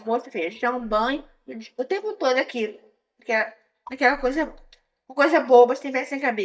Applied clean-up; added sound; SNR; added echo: neural mask model DeepFilterNet 3.